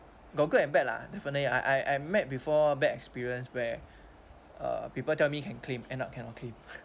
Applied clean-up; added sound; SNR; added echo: none; none; none; none.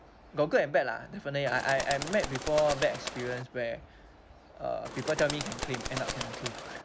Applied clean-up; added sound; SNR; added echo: none; Bird; 6 dB; none.